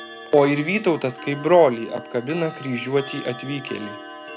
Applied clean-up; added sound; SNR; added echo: none; Clock; 16 dB; none.